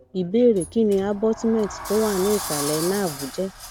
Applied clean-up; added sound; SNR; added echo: none; Sliding door; 11 dB; none.